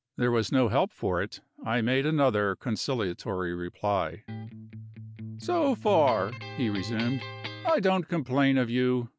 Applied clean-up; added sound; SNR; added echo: none; Electric guitar; 12 dB; none.